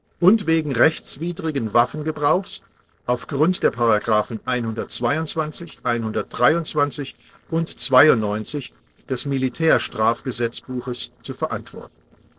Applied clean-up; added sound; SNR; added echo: neural separator model SepFormer DNS4.